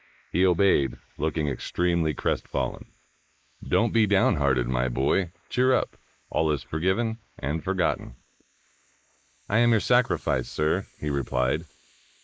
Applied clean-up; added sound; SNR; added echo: neural mask model Resemble Enhance denoiser.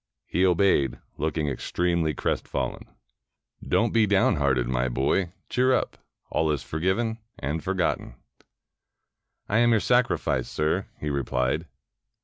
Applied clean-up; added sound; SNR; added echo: none; none; none; none.